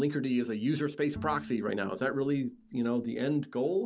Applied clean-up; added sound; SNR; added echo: none; Bowed string instrument; 16 dB; none.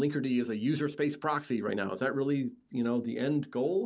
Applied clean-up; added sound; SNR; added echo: none; none; none; none.